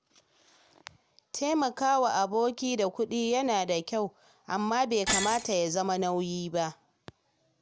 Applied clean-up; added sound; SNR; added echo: none; Shatter; 12 dB; none.